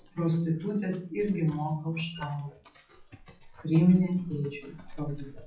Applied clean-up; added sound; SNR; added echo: classical method WPE with log-MMSE.